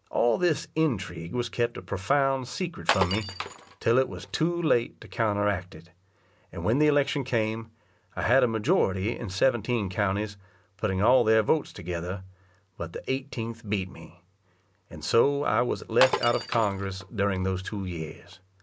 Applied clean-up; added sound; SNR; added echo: none; Glass; 7 dB; none.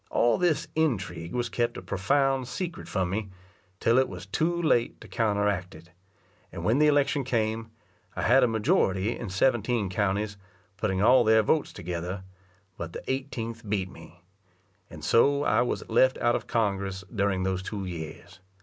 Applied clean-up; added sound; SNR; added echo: none; none; none; none.